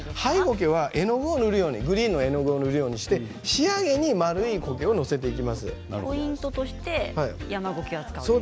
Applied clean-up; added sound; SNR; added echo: none; none; none; none.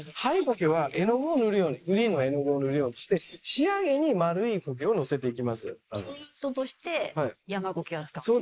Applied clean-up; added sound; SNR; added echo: neural mask model Resemble Enhance denoiser.